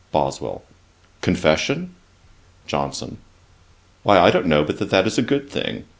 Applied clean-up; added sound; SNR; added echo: none; none; none; none.